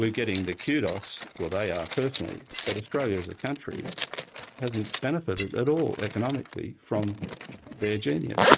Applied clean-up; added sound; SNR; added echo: neural mask model RNNoise.